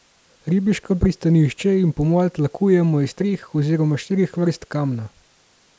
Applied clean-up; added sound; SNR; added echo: none; none; none; none.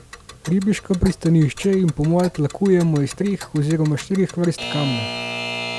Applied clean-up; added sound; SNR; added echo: none; Alarm / Clock; 12 dB; none.